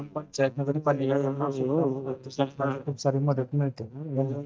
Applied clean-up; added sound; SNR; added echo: neural mask model DeepFilterNet 3.